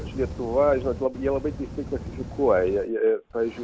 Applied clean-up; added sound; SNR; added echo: none; Fire; 11 dB; none.